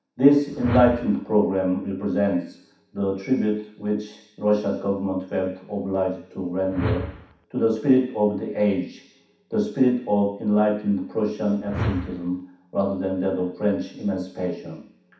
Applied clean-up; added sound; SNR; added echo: none; Whoosh, swoosh, swish; 9 dB; reverberation time 0.7 s.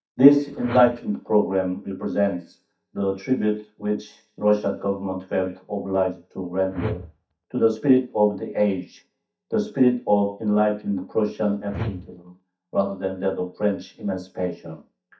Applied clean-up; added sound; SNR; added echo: neural mask model DeepFilterNet 3.